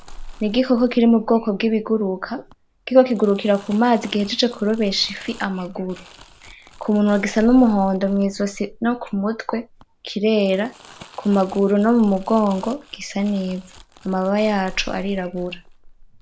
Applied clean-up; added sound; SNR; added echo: none; Crumpling, crinkling; 20 dB; none.